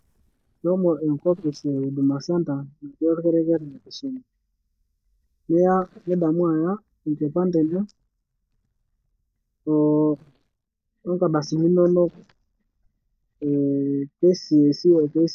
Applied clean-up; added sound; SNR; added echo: neural mask model DeepFilterNet 3.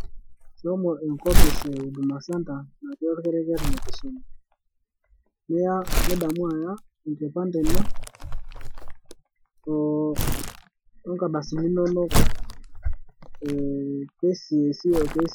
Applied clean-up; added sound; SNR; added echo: classical method Wiener filter.